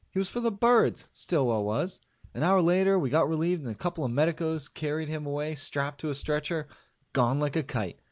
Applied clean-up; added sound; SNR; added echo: none; none; none; none.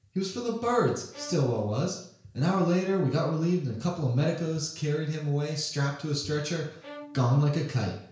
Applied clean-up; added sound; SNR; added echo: none; Bowed string instrument; 19 dB; reverberation time 0.5 s.